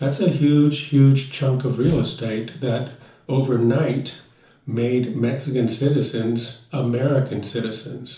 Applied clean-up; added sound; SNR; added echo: none; Tearing; 15 dB; reverberation time 0.9 s.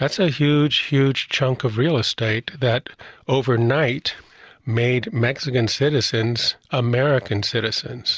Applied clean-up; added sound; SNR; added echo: none; none; none; none.